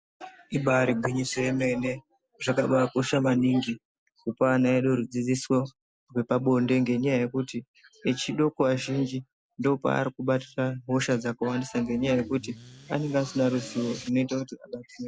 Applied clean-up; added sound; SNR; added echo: none; Accelerating, revving, vroom / Car; 20 dB; none.